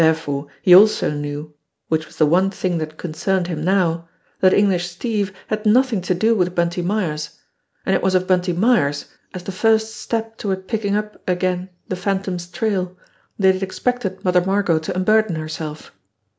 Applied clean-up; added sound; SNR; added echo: none; none; none; none.